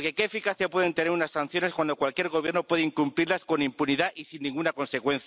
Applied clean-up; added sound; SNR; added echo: none; none; none; none.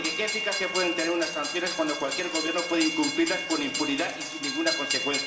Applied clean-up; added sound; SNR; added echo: none; Train; 3 dB; reverberation time 1.2 s.